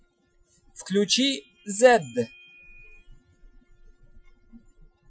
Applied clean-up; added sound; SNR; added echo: classical method Wiener filter.